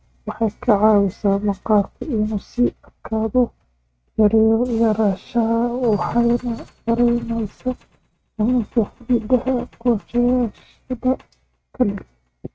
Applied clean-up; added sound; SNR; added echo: neural mask model RNNoise.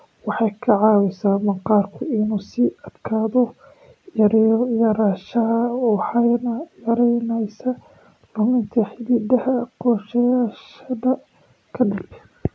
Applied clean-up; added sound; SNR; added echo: none; none; none; none.